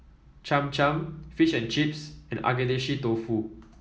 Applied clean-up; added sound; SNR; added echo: none; none; none; none.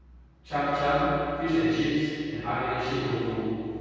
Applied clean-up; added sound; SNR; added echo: none; none; none; reverberation time 2.2 s.